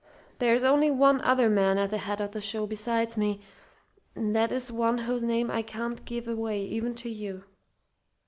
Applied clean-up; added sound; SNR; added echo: none; none; none; none.